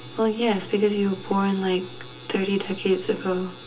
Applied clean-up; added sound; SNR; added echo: none; none; none; reverberation time 0.2 s.